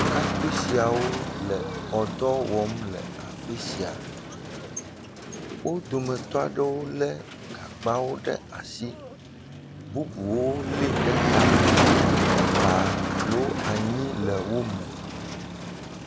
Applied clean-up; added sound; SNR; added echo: none; Motor vehicle (road); -2 dB; none.